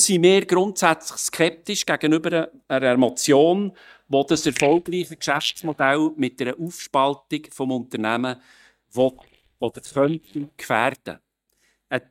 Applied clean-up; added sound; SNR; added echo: neural mask model DeepFilterNet 3.